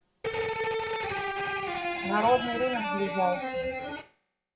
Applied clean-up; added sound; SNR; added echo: classical method WPE with log-MMSE.